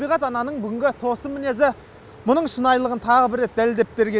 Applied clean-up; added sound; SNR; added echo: none; none; none; none.